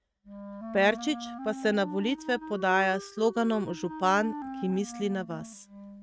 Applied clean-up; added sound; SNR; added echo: neural mask model RNNoise.